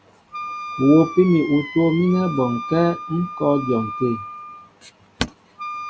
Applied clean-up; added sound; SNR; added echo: none; Wind instrument, woodwind instrument; 12 dB; none.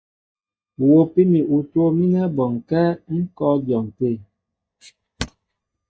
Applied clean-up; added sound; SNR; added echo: neural mask model DeepFilterNet 3.